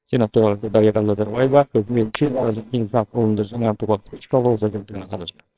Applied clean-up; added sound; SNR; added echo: neural separator model SepFormer WHAMR!.